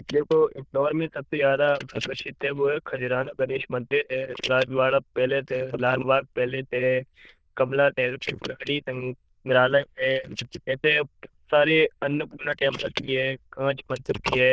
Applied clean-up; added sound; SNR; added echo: neural diffusion model UNIVERSE++.